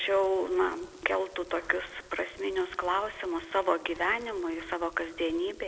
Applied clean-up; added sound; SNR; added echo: none; none; none; none.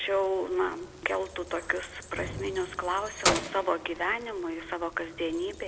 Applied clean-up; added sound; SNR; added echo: none; Keys jangling; 6 dB; none.